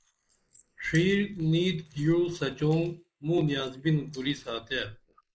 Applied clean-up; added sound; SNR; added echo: neural mask model Resemble Enhance denoiser.